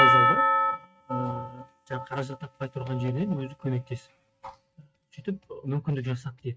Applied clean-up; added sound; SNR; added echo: neural mask model RNNoise.